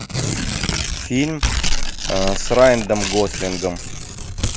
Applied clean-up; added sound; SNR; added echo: none; Tearing; 1 dB; none.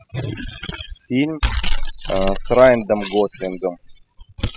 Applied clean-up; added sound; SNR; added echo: classical method spectral subtraction.